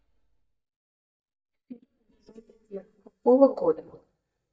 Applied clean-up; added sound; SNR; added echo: neural mask model DeepFilterNet 3.